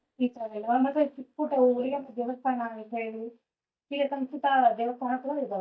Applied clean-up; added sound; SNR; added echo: neural mask model DeepFilterNet 3.